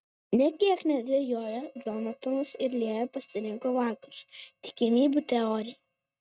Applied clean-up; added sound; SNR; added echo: neural mask model RNNoise.